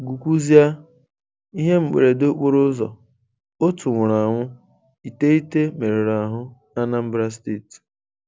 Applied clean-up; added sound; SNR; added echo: none; none; none; none.